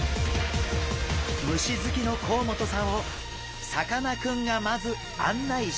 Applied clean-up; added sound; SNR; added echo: none; none; none; none.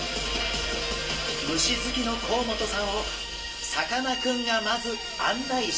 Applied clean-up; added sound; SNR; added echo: none; none; none; reverberation time 0.2 s.